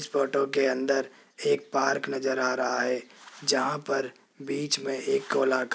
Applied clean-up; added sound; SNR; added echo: none; none; none; none.